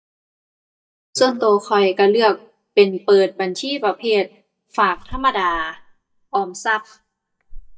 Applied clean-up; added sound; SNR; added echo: neural mask model DeepFilterNet 3.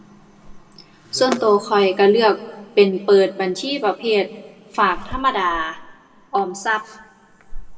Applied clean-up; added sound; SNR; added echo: none; Zipper (clothing); 18 dB; reverberation time 1.1 s.